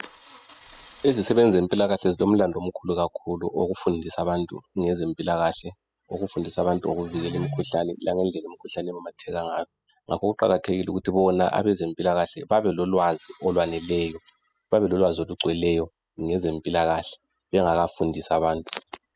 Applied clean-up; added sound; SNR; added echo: classical method spectral subtraction.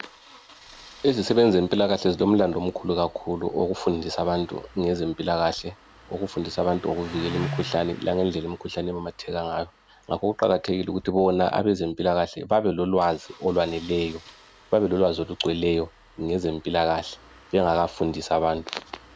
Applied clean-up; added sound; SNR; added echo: none; Engine starting; 20 dB; none.